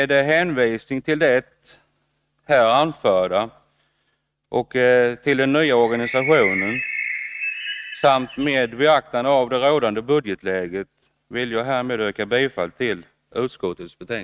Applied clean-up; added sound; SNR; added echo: neural mask model RNNoise.